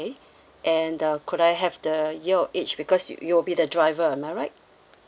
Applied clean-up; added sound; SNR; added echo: none; none; none; none.